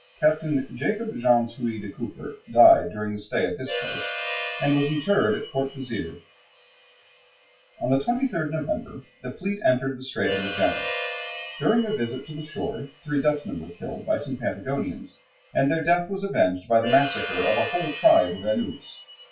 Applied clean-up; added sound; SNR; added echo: classical method WPE with log-MMSE.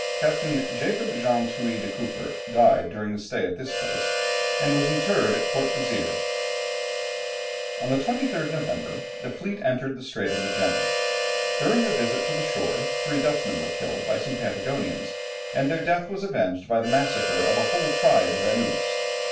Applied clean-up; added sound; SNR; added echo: none; Harmonica; 1 dB; reverberation time 0.3 s.